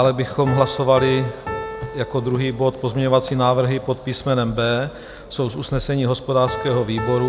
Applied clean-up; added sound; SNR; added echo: none; Piano; 13 dB; none.